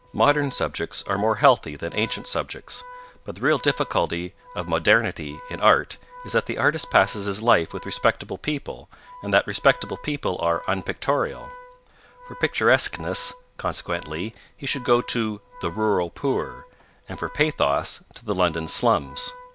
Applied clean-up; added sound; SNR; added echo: none; Organ; 20 dB; none.